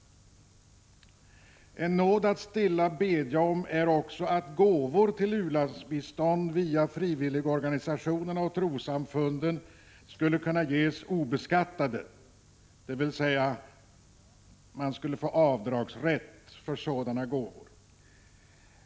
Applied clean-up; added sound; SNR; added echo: none; none; none; none.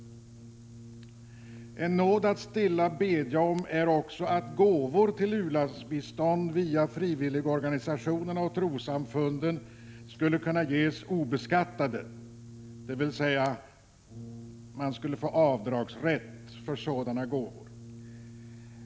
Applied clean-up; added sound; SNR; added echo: none; Brass instrument; 18 dB; none.